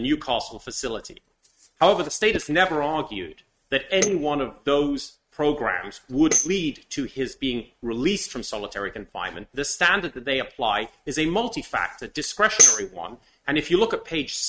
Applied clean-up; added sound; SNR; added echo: neural mask model RNNoise.